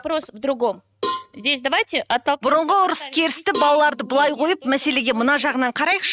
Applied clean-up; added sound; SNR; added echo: neural mask model RNNoise.